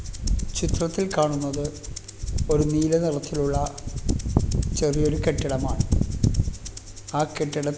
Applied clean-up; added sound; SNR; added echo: none; Rattle (instrument); 18 dB; none.